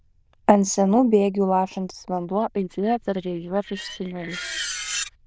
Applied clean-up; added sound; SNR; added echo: neural diffusion model UNIVERSE++.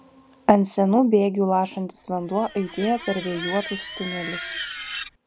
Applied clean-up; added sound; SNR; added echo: none; Screech; 10 dB; none.